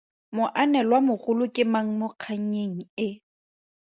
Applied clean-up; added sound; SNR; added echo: none; none; none; none.